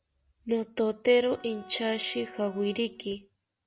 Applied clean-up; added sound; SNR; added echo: none; Bowed string instrument; 19 dB; none.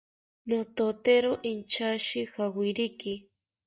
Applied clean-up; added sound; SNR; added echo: neural mask model DeepFilterNet 3.